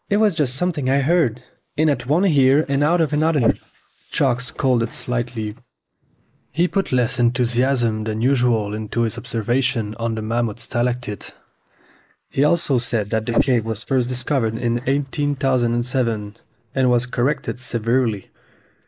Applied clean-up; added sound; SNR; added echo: neural mask model Resemble Enhance denoiser.